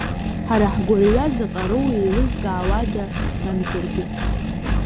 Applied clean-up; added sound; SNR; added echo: none; Engine; 1 dB; none.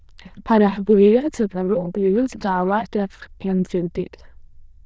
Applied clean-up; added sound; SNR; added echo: neural diffusion model UNIVERSE++.